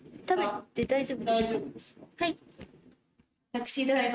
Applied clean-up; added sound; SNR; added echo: neural mask model RNNoise.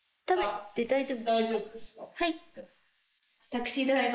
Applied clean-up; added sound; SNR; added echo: neural mask model Resemble Enhance denoiser.